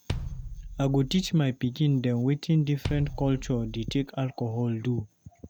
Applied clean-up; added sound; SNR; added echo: none; Bass drum; 10 dB; none.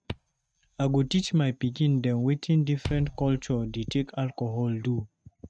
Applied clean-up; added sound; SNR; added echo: neural mask model RNNoise.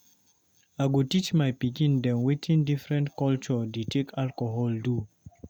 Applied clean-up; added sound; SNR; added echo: none; none; none; none.